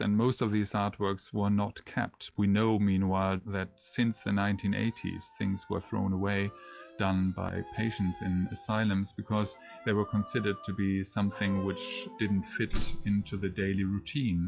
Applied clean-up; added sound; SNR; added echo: classical method log-MMSE.